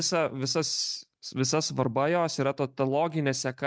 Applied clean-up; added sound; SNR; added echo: none; none; none; none.